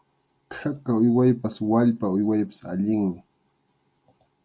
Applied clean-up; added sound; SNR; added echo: none; none; none; none.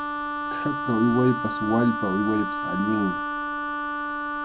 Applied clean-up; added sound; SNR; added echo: none; Wind instrument, woodwind instrument; 3 dB; none.